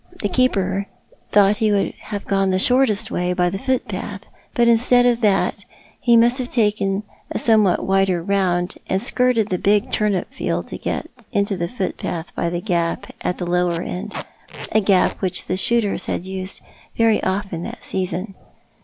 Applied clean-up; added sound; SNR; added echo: none; Packing tape, duct tape; 15 dB; none.